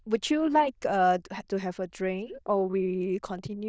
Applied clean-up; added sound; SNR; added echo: neural diffusion model UNIVERSE++.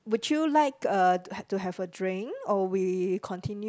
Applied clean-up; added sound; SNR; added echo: none; none; none; none.